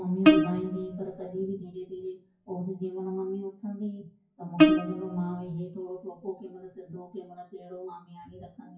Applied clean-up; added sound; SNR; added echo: classical method WPE with log-MMSE.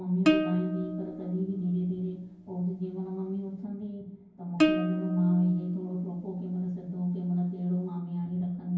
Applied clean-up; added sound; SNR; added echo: none; Plucked string instrument; 2 dB; reverberation time 0.9 s.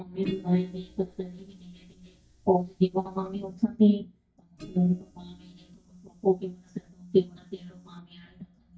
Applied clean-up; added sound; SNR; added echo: neural mask model DeepFilterNet 3.